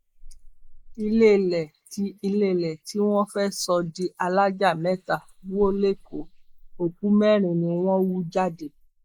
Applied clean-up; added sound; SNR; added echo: neural mask model Resemble Enhance denoiser.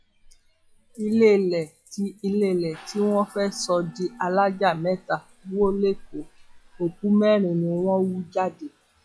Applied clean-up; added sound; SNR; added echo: classical method log-MMSE.